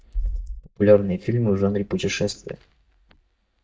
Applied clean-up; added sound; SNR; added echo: neural mask model DeepFilterNet 3.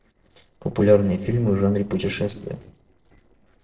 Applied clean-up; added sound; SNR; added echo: neural separator model SepFormer DNS4.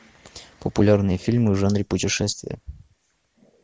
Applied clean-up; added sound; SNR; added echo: none; none; none; none.